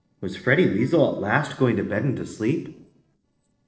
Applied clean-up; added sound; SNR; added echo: neural separator model SepFormer DNS4.